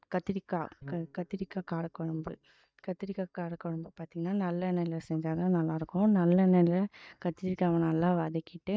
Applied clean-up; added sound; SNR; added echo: neural mask model DeepFilterNet 3.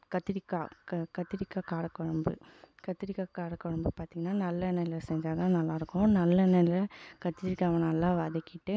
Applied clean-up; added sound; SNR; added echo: none; none; none; none.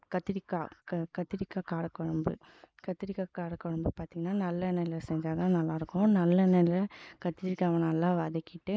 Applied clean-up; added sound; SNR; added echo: neural mask model Resemble Enhance denoiser.